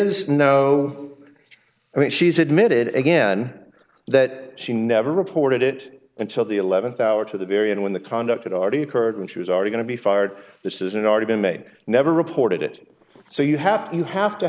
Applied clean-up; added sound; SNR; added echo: neural mask model Resemble Enhance denoiser.